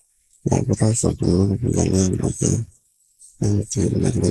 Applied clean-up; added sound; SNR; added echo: neural mask model Resemble Enhance denoiser.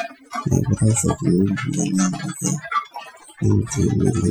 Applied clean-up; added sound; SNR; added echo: classical method Wiener filter.